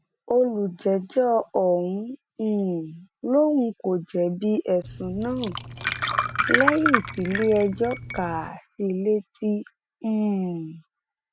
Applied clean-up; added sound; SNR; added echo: none; Glass; 2 dB; none.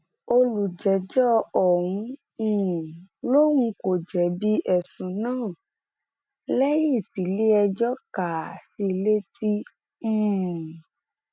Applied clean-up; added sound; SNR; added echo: none; none; none; none.